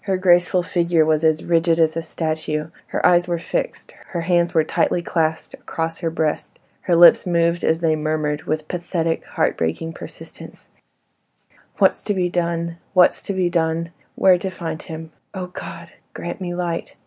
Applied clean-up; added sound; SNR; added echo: none; none; none; none.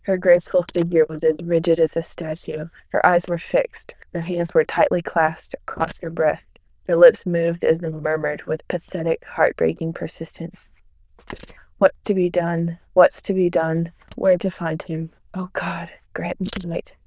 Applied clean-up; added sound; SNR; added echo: neural diffusion model UNIVERSE++.